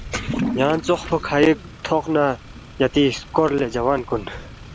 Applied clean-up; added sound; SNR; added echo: none; Toilet flush / Liquid + Motor vehicle (road); 11 dB; none.